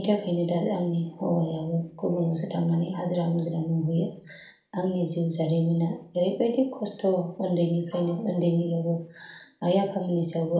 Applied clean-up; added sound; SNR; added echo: none; none; none; reverberation time 0.4 s.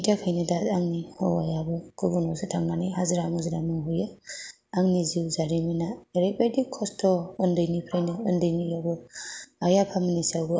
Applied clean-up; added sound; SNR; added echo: none; none; none; none.